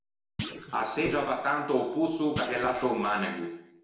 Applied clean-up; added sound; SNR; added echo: none; Thump, thud; 12 dB; reverberation time 0.7 s.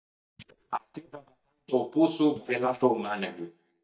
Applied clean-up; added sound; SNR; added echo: neural mask model DeepFilterNet 3.